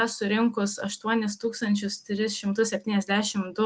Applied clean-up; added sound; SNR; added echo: none; none; none; none.